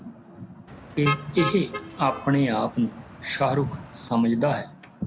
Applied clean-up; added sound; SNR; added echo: none; Motor vehicle (road); 10 dB; none.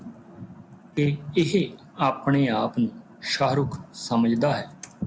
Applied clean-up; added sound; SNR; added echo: none; none; none; none.